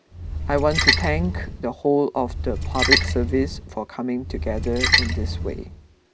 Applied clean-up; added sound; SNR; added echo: none; Splash, splatter; -1 dB; none.